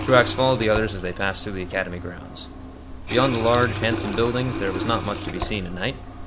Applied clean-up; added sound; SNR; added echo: none; Water tap, faucet; 6 dB; none.